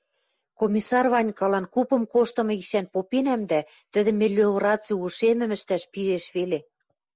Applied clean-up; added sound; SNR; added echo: none; none; none; none.